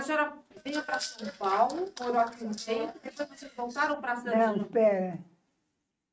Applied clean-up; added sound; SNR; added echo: neural mask model RNNoise.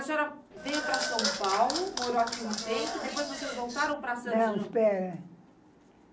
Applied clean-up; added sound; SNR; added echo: none; Applause / Clapping; 4 dB; none.